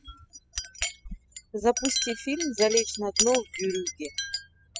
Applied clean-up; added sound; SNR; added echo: classical method spectral subtraction.